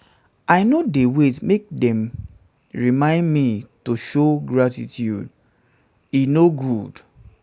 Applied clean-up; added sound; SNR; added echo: none; none; none; none.